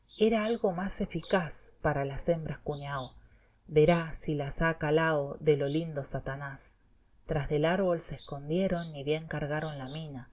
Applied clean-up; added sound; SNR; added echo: none; none; none; none.